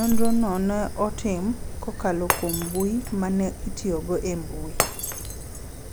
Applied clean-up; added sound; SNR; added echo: none; Shatter + Fire; 7 dB; none.